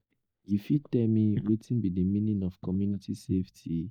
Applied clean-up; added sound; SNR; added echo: neural mask model DeepFilterNet 3.